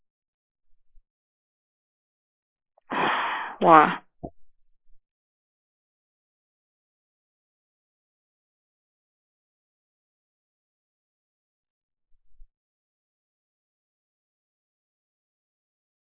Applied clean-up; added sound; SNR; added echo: neural mask model Resemble Enhance denoiser.